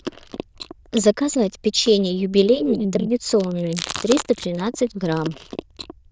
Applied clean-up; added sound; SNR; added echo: neural diffusion model UNIVERSE++.